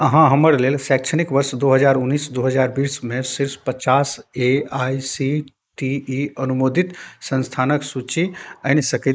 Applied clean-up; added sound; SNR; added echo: neural mask model Resemble Enhance denoiser.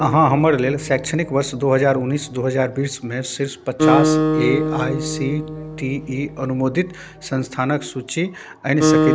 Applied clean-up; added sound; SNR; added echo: none; Acoustic guitar; 3 dB; none.